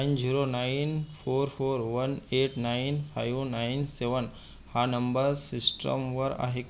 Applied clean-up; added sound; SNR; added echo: none; none; none; none.